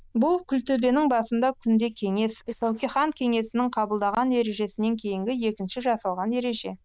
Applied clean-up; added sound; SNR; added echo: neural diffusion model UNIVERSE++.